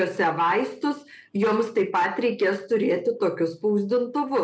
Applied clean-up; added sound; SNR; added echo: none; none; none; none.